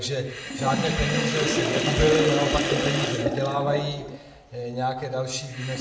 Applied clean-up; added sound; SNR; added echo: none; Sink (filling or washing); 1 dB; reverberation time 0.6 s.